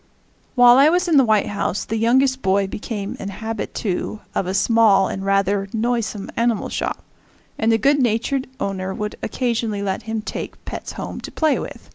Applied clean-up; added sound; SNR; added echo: none; none; none; none.